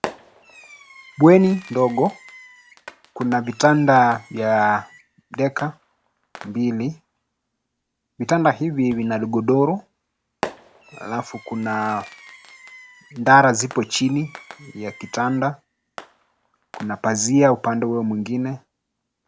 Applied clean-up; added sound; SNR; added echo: none; Fireworks; 19 dB; none.